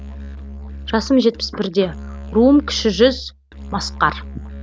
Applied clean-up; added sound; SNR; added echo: none; Musical instrument; 13 dB; none.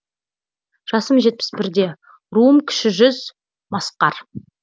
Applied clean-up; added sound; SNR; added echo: none; none; none; none.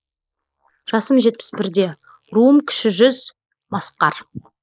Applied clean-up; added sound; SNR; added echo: neural mask model Resemble Enhance denoiser.